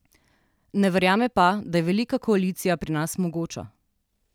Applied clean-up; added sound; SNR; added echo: none; none; none; none.